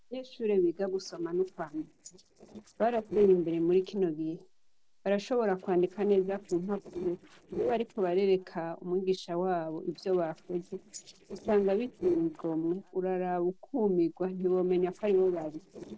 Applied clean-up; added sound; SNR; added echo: neural separator model SepFormer DNS4.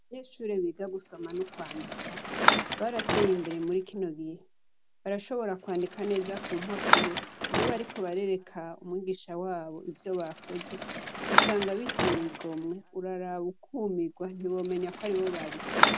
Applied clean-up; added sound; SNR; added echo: none; Bicycle; -1 dB; none.